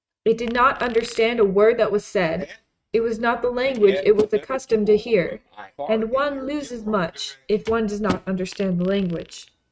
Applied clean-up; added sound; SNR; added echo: neural mask model RNNoise.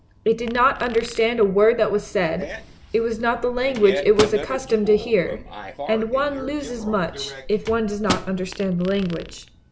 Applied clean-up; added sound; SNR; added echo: none; Fart + Microwave oven; 12 dB; none.